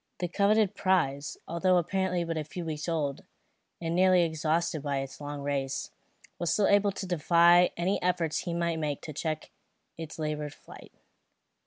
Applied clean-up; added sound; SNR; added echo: none; none; none; none.